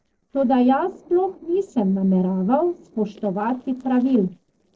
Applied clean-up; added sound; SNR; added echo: neural separator model SepFormer DNS4.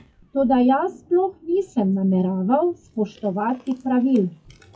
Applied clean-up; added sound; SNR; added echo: classical method WPE with log-MMSE.